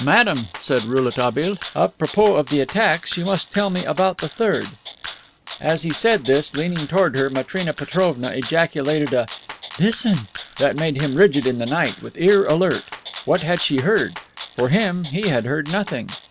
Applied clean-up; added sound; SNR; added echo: none; Rattle (instrument); 16 dB; none.